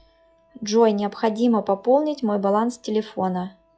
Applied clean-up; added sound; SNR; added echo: classical method log-MMSE.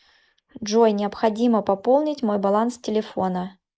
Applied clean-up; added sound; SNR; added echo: neural mask model Resemble Enhance denoiser.